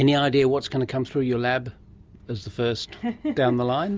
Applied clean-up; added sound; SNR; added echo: none; none; none; none.